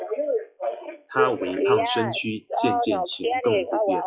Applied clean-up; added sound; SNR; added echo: classical method log-MMSE.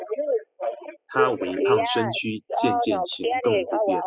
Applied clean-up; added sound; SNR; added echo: classical method spectral subtraction.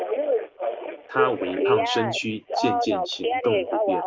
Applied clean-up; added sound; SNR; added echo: none; Telephone; -3 dB; none.